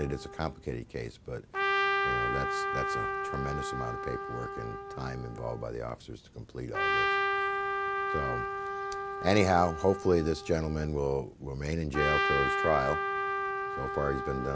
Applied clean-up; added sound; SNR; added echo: none; Trumpet; 0 dB; none.